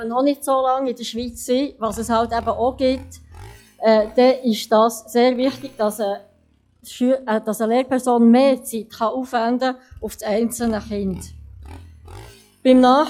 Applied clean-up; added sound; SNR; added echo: classical method log-MMSE.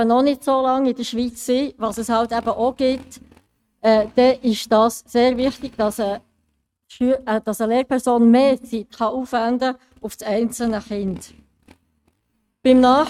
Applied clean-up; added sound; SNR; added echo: neural mask model RNNoise.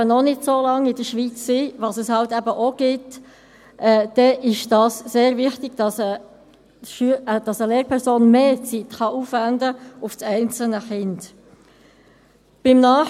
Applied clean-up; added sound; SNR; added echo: none; none; none; none.